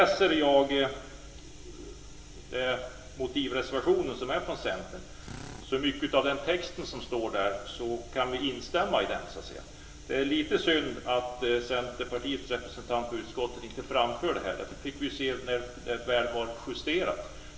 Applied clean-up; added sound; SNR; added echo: none; Drill; 16 dB; reverberation time 1.6 s.